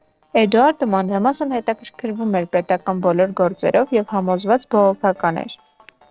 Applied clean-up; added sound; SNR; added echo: neural separator model SepFormer DNS4.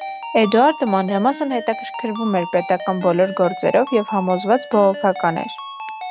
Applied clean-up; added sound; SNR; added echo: none; Ringtone; 12 dB; none.